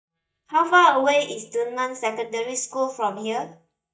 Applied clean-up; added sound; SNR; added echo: neural mask model DeepFilterNet 3.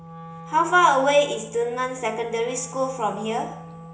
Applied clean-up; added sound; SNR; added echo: none; Wind instrument, woodwind instrument; 17 dB; reverberation time 1.0 s.